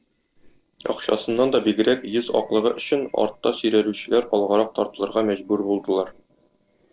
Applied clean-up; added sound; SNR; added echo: neural separator model SepFormer DNS4.